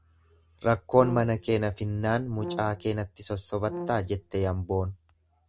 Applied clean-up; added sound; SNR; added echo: none; Brass instrument; 12 dB; none.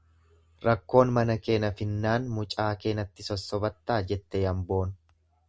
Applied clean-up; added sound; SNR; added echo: none; none; none; none.